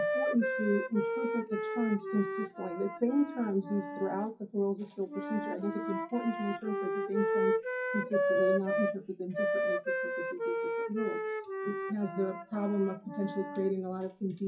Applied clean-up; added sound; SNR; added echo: classical method WPE with log-MMSE.